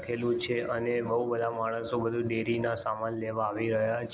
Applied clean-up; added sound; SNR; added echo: none; none; none; none.